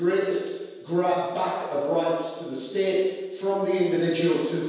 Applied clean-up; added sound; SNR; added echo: none; none; none; reverberation time 1.2 s.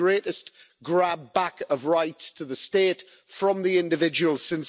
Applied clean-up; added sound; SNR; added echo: none; none; none; none.